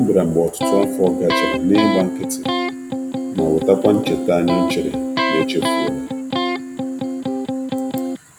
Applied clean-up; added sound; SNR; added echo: none; Electric guitar; 1 dB; none.